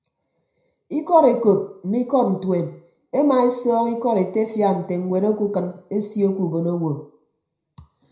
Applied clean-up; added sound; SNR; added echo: none; none; none; reverberation time 0.5 s.